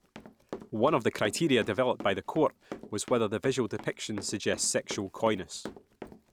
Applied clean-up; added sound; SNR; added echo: none; Run; 16 dB; none.